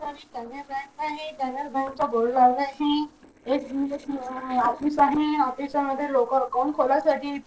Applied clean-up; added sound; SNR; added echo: neural separator model SepFormer DNS4.